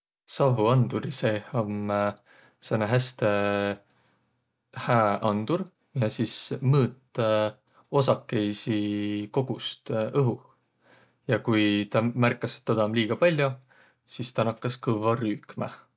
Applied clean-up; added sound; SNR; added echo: none; none; none; none.